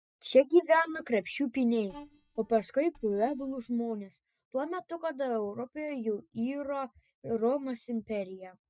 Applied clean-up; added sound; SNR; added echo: neural mask model DeepFilterNet 3.